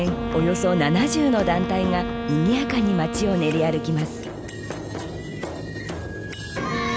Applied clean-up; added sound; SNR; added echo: none; Wind instrument, woodwind instrument; 7 dB; none.